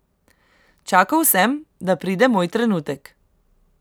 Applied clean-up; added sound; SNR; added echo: none; none; none; none.